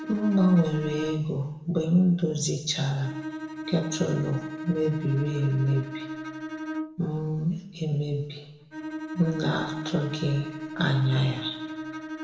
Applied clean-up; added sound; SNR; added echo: none; Bowed string instrument; 10 dB; reverberation time 0.8 s.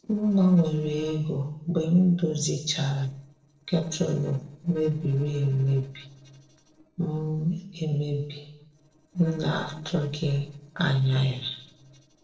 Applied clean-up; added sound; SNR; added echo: neural separator model SepFormer DNS4.